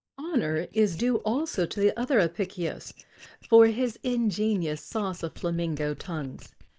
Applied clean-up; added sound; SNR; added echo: neural mask model DeepFilterNet 3.